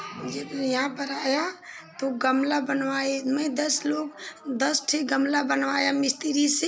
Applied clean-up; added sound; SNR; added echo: none; none; none; none.